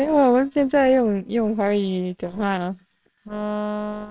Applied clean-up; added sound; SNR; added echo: neural separator model SepFormer WHAMR!.